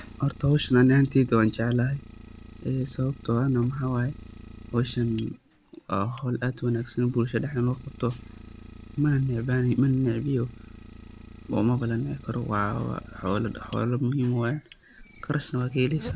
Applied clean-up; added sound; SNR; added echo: none; Idling; 18 dB; none.